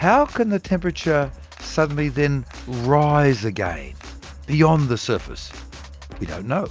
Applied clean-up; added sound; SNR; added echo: none; none; none; none.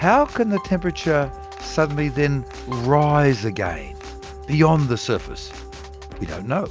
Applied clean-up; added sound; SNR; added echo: none; Wind instrument, woodwind instrument + Bowed string instrument; 18 dB; none.